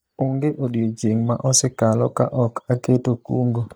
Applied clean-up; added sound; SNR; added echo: neural mask model DeepFilterNet 3.